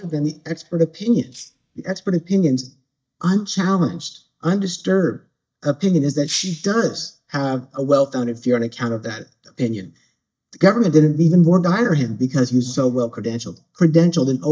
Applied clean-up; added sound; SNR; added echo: neural mask model DeepFilterNet 3.